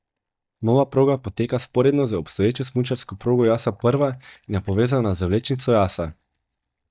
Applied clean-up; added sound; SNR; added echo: neural mask model DeepFilterNet 3.